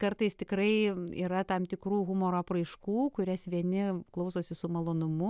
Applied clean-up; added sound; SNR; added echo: none; none; none; none.